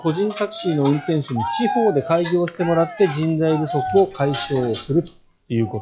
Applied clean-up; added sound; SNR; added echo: classical method log-MMSE.